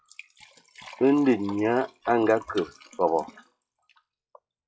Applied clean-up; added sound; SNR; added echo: classical method log-MMSE.